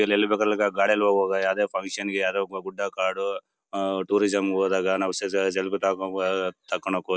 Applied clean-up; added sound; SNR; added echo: none; none; none; none.